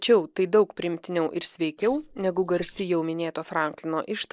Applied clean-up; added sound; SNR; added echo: neural mask model Resemble Enhance denoiser.